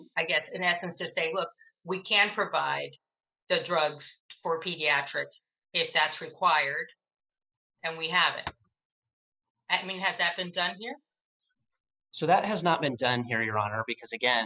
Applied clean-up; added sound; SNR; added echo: classical method spectral subtraction.